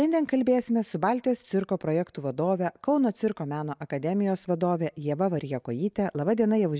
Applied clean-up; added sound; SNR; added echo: none; none; none; none.